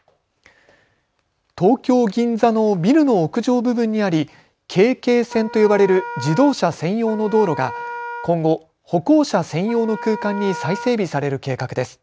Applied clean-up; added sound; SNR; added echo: none; Wind instrument, woodwind instrument; 12 dB; none.